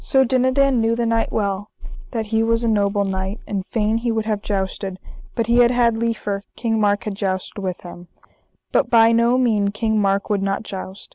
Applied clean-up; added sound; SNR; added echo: none; none; none; none.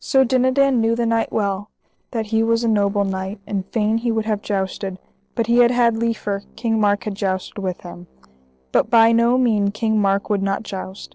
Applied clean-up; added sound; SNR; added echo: neural separator model SepFormer DNS4.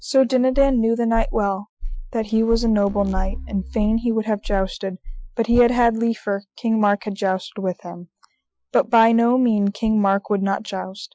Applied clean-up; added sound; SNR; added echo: classical method Wiener filter.